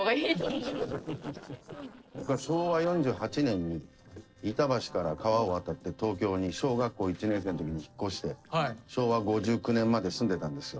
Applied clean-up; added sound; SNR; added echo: neural separator model SepFormer DNS4.